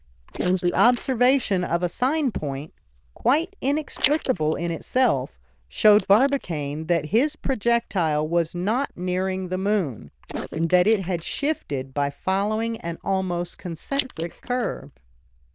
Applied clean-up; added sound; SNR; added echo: neural diffusion model UNIVERSE++.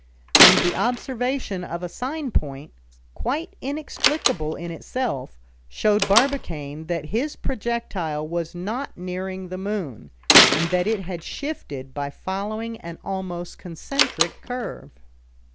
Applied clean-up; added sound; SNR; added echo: none; Slam; 1 dB; none.